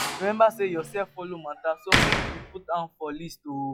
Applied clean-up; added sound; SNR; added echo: classical method log-MMSE.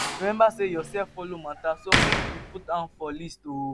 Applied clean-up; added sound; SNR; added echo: none; Slam; 2 dB; none.